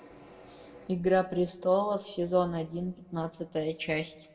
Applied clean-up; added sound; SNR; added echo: none; none; none; reverberation time 0.8 s.